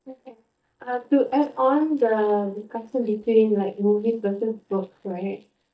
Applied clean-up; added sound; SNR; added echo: neural mask model DeepFilterNet 3.